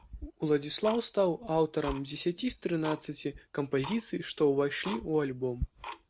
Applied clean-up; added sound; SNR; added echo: none; Tick-tock; 13 dB; none.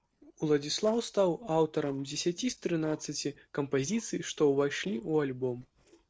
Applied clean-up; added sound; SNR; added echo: neural separator model SepFormer DNS4.